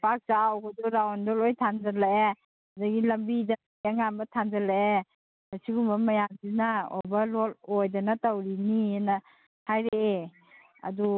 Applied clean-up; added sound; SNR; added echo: none; none; none; none.